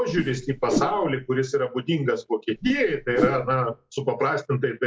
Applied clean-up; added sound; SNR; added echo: classical method log-MMSE.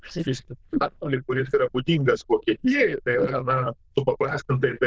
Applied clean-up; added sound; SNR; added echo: neural diffusion model UNIVERSE++.